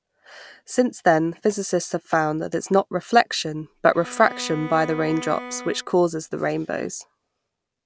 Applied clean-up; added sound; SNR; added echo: none; Bowed string instrument; 14 dB; none.